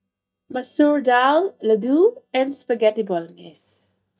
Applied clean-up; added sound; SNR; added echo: neural mask model DeepFilterNet 3.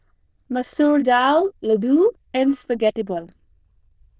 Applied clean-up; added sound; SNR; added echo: neural diffusion model UNIVERSE++.